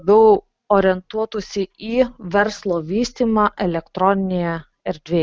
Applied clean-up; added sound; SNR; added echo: none; none; none; none.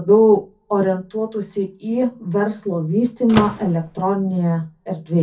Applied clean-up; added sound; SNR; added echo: none; Slam / Microwave oven; 9 dB; reverberation time 0.3 s.